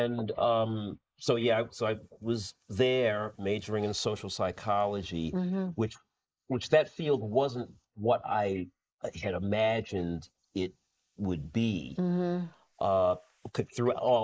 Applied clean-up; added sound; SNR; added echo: neural mask model Resemble Enhance denoiser.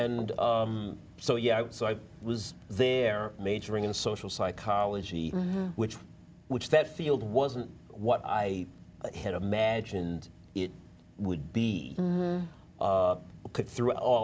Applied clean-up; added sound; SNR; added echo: none; none; none; none.